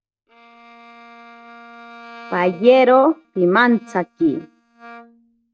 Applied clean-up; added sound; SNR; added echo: neural mask model RNNoise.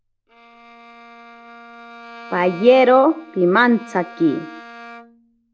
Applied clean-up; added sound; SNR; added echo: none; Bowed string instrument; 20 dB; none.